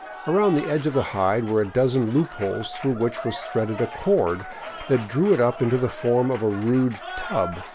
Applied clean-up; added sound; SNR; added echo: none; Applause / Cheering; 14 dB; none.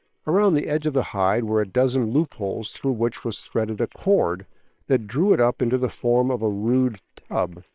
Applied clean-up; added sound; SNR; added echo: neural separator model SepFormer WHAM!.